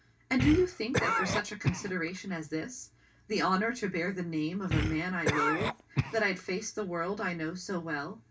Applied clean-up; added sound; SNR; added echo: none; Cough; 2 dB; reverberation time 0.2 s.